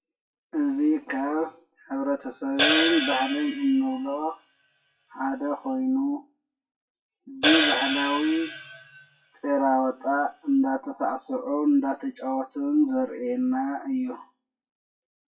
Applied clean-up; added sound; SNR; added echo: classical method WPE with log-MMSE.